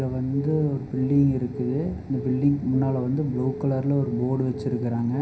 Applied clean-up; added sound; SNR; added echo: none; Telephone; 15 dB; reverberation time 0.5 s.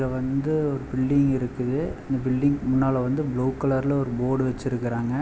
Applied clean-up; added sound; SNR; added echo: none; none; none; none.